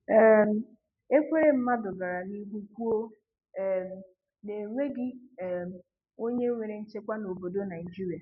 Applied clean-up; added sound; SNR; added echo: none; none; none; none.